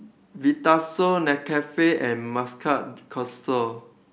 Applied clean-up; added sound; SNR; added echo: none; none; none; none.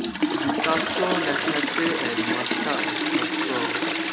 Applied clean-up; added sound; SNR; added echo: none; Toilet flush; -5 dB; none.